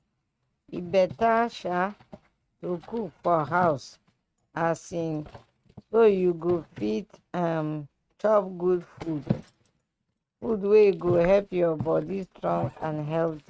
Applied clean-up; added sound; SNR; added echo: neural mask model RNNoise.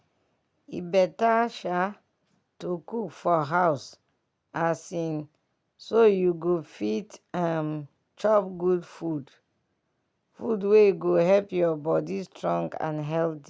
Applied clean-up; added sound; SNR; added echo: none; none; none; none.